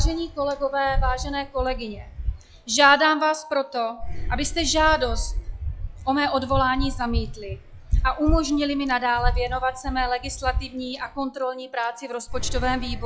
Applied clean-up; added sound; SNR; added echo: classical method log-MMSE.